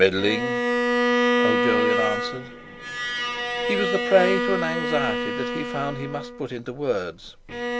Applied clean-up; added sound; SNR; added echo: none; Bowed string instrument; -2 dB; none.